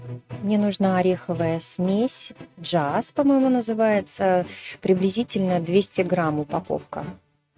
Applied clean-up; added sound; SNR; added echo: neural mask model RNNoise.